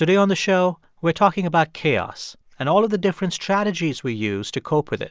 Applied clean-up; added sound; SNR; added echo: none; none; none; none.